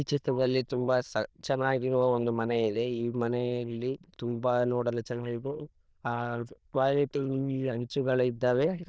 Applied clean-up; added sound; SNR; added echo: neural diffusion model UNIVERSE++.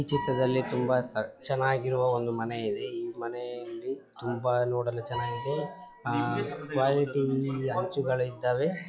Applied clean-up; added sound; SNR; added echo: classical method log-MMSE.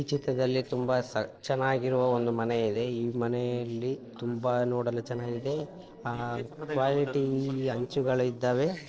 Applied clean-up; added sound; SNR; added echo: neural separator model SepFormer DNS4.